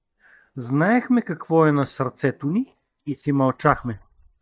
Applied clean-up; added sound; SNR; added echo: neural mask model DeepFilterNet 3.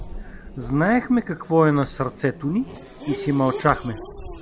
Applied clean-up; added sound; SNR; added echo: none; Race car, auto racing / Accelerating, revving, vroom; 13 dB; none.